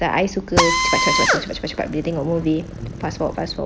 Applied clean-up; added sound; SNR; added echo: none; Drill; 0 dB; none.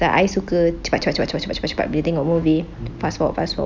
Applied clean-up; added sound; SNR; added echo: none; none; none; none.